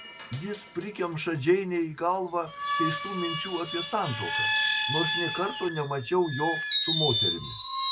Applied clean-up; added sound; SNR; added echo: none; Screech; 1 dB; none.